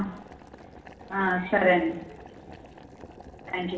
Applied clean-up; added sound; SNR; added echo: none; Boiling; 17 dB; reverberation time 0.9 s.